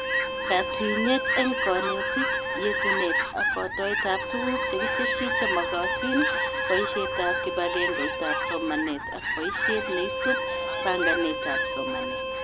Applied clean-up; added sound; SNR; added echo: none; Fowl + Bowed string instrument; -2 dB; none.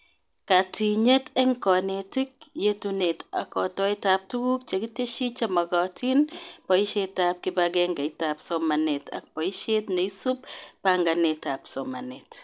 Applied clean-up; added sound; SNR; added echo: none; none; none; none.